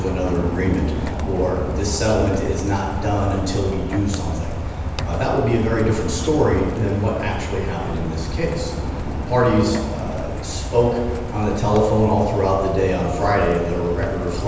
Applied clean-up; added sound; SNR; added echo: none; Rain; 5 dB; reverberation time 1.1 s.